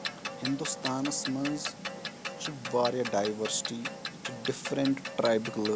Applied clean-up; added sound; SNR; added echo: none; Clock; 7 dB; none.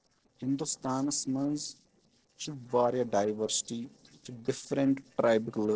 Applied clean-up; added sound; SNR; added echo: neural separator model SepFormer DNS4.